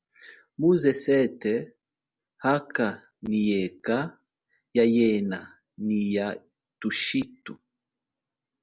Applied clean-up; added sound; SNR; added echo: none; none; none; none.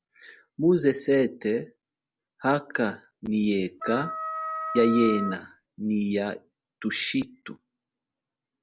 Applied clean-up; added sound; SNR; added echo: none; Wind instrument, woodwind instrument; 5 dB; none.